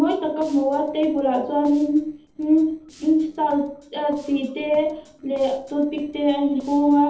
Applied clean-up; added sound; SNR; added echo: neural separator model SepFormer DNS4.